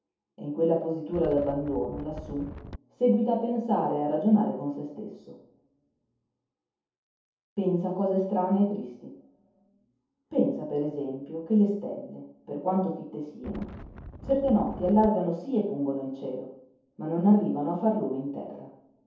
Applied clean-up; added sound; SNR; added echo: none; Wind; 13 dB; reverberation time 0.7 s.